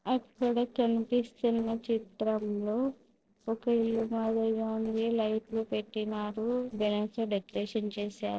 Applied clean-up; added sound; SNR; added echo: neural separator model SepFormer DNS4.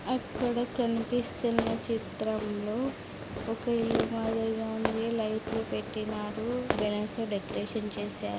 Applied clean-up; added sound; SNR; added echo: none; Fireworks; 7 dB; none.